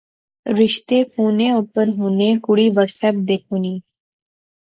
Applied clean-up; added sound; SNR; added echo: neural mask model Resemble Enhance denoiser.